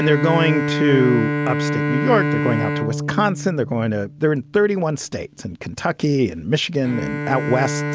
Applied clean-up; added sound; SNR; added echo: none; Bowed string instrument; 4 dB; none.